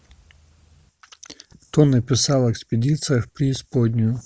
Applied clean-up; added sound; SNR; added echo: none; none; none; none.